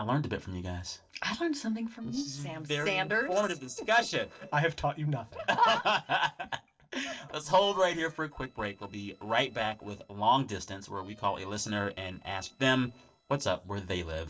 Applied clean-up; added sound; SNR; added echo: neural separator model SepFormer DNS4.